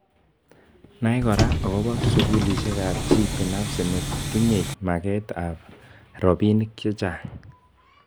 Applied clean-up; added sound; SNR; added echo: none; Subway, metro, underground; -1 dB; none.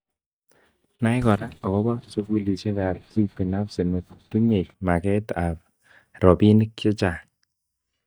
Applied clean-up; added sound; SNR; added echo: neural mask model DeepFilterNet 3.